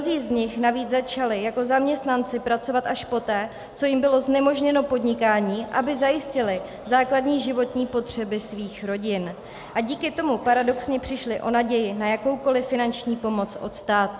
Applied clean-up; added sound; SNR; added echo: none; none; none; none.